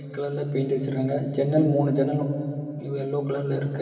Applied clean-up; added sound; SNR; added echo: none; none; none; reverberation time 2.5 s.